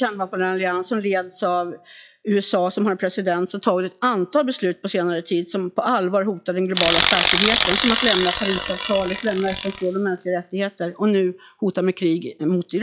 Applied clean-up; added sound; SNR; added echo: classical method log-MMSE.